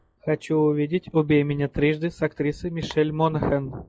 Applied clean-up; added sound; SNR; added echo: classical method log-MMSE.